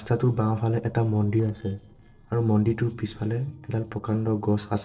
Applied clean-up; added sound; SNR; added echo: neural separator model SepFormer DNS4.